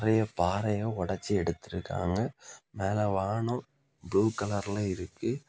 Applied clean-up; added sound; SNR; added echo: none; none; none; none.